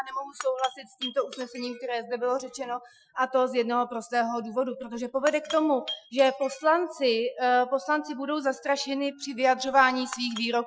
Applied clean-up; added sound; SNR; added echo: classical method Wiener filter.